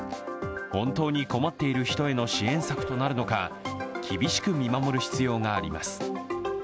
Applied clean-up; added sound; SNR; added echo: none; none; none; none.